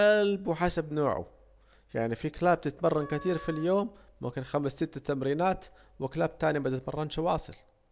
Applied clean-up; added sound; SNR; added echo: none; Wind instrument, woodwind instrument; 19 dB; none.